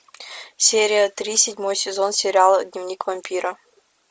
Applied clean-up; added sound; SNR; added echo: none; none; none; none.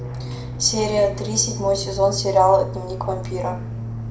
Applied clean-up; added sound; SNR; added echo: none; Fixed-wing aircraft, airplane; 8 dB; reverberation time 0.5 s.